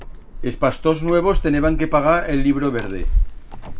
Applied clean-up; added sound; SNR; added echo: none; Keys jangling; 3 dB; none.